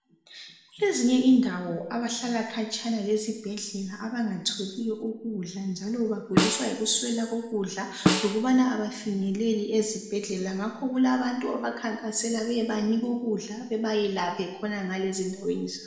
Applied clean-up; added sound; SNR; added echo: none; Snare drum; 2 dB; reverberation time 0.9 s.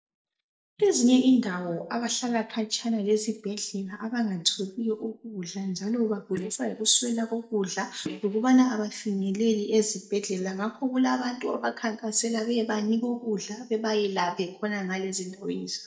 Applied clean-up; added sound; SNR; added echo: neural mask model DeepFilterNet 3.